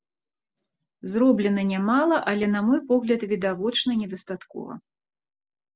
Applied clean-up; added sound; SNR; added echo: none; none; none; none.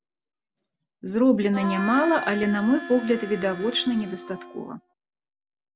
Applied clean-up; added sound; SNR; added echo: none; Harmonica; 10 dB; none.